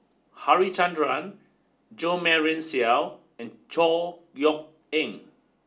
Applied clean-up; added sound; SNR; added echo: none; none; none; none.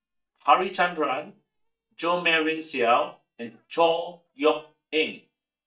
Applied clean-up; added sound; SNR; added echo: neural mask model DeepFilterNet 3.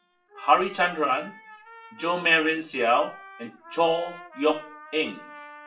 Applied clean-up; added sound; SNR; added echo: classical method WPE with log-MMSE.